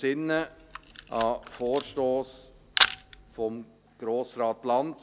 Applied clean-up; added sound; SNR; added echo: none; Camera; 3 dB; none.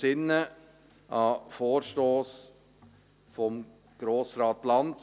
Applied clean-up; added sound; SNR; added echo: none; none; none; none.